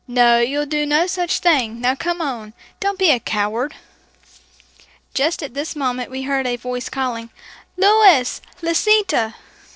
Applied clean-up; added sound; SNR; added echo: neural separator model SepFormer DNS4.